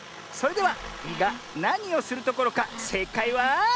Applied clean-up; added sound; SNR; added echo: none; Aircraft + Wood; 13 dB; none.